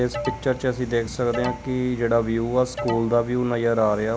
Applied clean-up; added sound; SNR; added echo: none; Alarm; 12 dB; none.